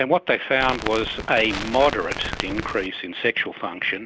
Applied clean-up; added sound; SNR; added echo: none; Crackle; 8 dB; none.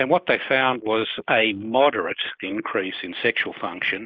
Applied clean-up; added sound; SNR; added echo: neural mask model Resemble Enhance denoiser.